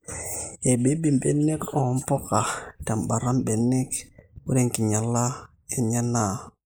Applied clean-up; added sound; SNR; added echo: neural mask model Resemble Enhance denoiser.